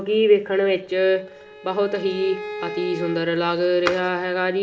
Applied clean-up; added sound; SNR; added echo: none; Bowed string instrument; 14 dB; reverberation time 2.0 s.